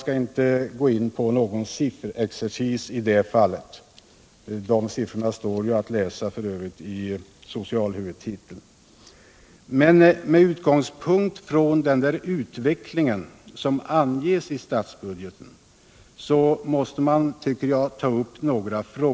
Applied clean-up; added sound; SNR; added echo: none; none; none; none.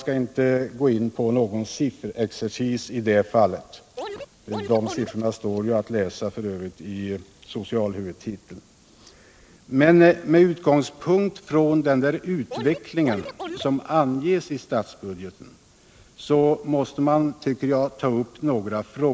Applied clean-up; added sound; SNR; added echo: none; Scratching (performance technique); 11 dB; none.